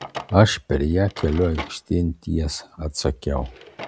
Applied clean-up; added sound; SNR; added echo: none; Drawer open or close; 17 dB; none.